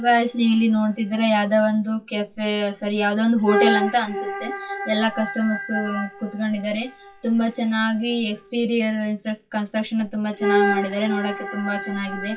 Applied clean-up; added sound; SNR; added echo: classical method WPE with log-MMSE.